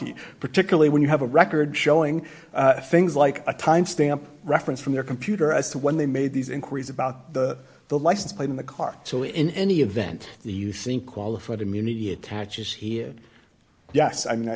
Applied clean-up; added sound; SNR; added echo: none; none; none; none.